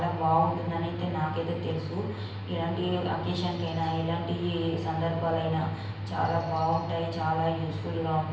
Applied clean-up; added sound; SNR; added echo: none; none; none; reverberation time 0.9 s.